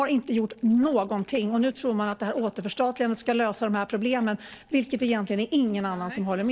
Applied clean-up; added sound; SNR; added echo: neural separator model SepFormer DNS4.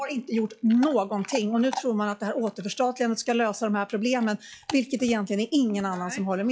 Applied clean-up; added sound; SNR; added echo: classical method log-MMSE.